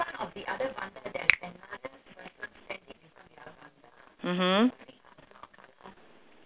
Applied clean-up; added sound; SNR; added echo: none; Finger snapping; 0 dB; none.